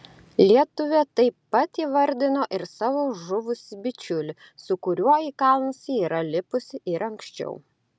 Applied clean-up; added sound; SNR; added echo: none; none; none; none.